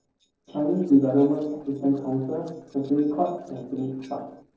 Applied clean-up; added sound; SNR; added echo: neural separator model SepFormer DNS4.